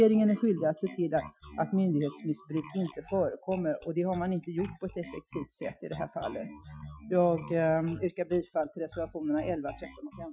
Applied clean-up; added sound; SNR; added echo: classical method Wiener filter.